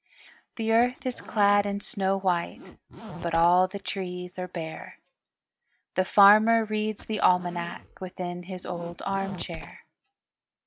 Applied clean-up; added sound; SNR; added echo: none; Zipper (clothing); 17 dB; none.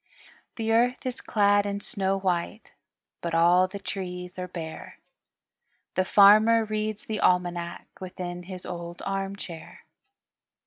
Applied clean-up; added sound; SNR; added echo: none; none; none; none.